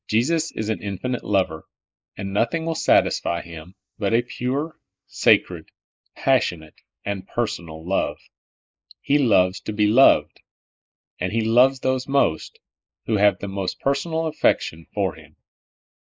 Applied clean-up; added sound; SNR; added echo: neural mask model Resemble Enhance denoiser.